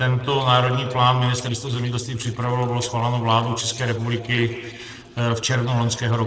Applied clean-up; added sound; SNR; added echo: neural separator model SepFormer DNS4.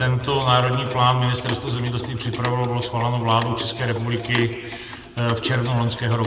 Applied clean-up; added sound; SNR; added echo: none; Clock; 12 dB; reverberation time 1.8 s.